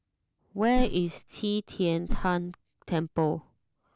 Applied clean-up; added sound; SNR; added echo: none; Whoosh, swoosh, swish; 0 dB; none.